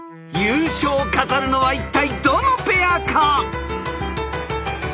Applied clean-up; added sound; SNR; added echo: none; Wind instrument, woodwind instrument; 19 dB; none.